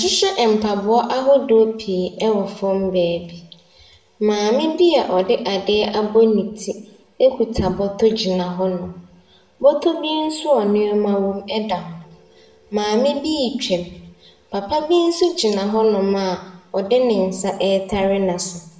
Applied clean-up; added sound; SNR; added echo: none; none; none; reverberation time 0.7 s.